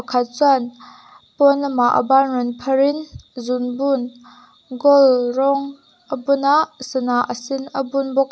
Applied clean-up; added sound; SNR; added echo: none; none; none; none.